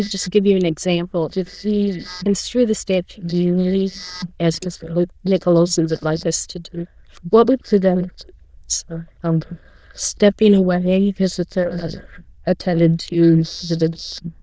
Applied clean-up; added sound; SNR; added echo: neural diffusion model UNIVERSE++.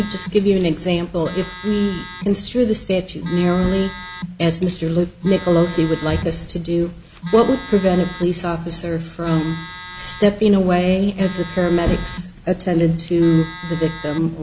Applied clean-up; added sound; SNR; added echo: none; Telephone; 13 dB; none.